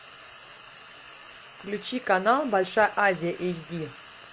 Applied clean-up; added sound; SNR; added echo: none; Frying (food); 16 dB; none.